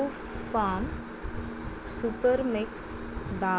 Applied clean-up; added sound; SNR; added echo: none; Glass; 14 dB; none.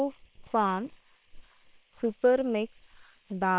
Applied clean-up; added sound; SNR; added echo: neural separator model SepFormer WHAM!.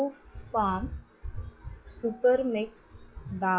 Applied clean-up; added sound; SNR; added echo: classical method log-MMSE.